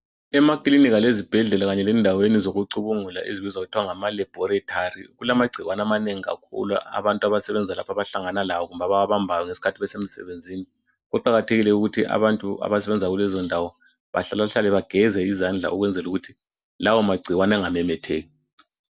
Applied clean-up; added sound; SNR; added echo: none; none; none; none.